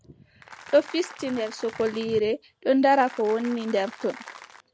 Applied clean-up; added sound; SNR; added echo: none; Applause; 18 dB; none.